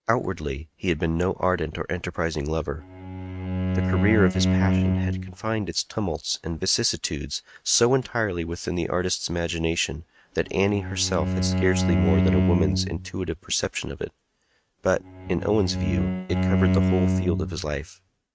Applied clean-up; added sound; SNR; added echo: neural mask model RNNoise.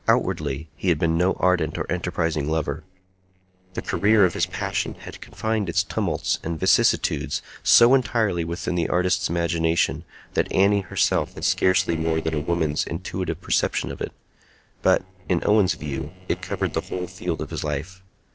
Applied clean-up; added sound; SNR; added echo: neural separator model SepFormer DNS4.